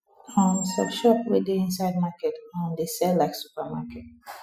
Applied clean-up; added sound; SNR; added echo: classical method spectral subtraction.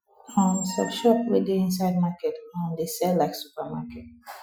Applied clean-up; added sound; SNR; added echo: classical method Wiener filter.